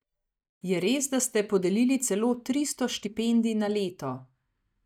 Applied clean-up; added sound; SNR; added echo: neural mask model DeepFilterNet 3.